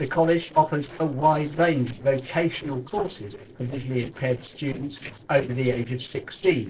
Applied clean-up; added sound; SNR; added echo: neural separator model SepFormer DNS4.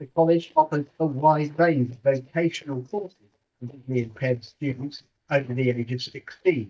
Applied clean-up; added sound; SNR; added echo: neural mask model DeepFilterNet 3.